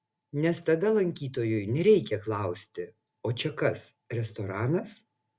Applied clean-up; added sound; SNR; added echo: none; none; none; none.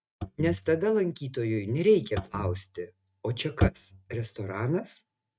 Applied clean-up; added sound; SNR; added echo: neural mask model RNNoise.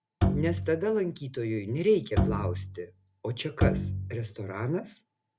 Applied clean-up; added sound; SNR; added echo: none; Bowed string instrument; 0 dB; none.